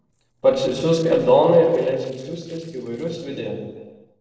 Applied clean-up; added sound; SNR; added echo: neural separator model SepFormer DNS4.